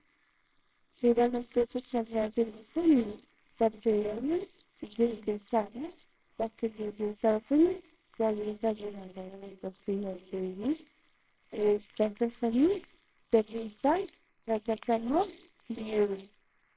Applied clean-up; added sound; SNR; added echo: neural separator model SepFormer WHAMR!.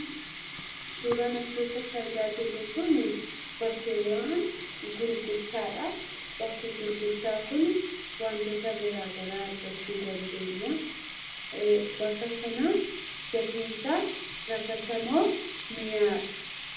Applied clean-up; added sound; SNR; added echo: none; Sink (filling or washing); 9 dB; reverberation time 0.6 s.